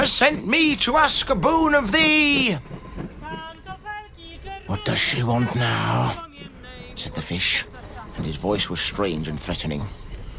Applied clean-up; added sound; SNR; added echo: none; Train; 13 dB; none.